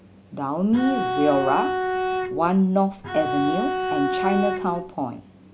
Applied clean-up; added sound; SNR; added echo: none; Bowed string instrument; 2 dB; none.